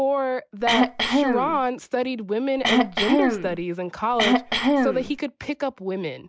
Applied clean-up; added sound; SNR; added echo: none; Cough; -4 dB; none.